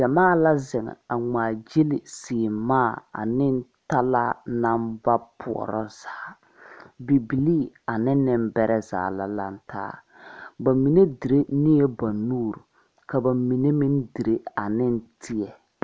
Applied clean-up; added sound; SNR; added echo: none; none; none; none.